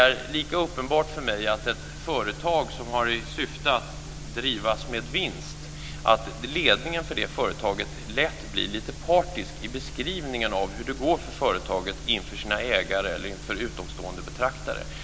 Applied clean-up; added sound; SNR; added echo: none; none; none; none.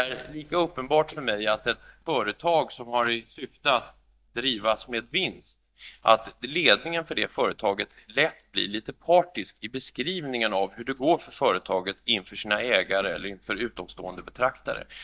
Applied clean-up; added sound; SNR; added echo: neural mask model DeepFilterNet 3.